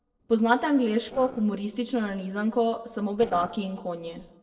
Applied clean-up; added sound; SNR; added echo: neural separator model SepFormer DNS4.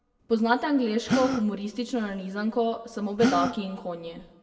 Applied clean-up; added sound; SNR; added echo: none; Gasp; 5 dB; reverberation time 1.1 s.